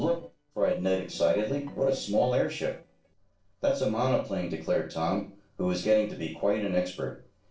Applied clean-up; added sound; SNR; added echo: neural separator model SepFormer DNS4.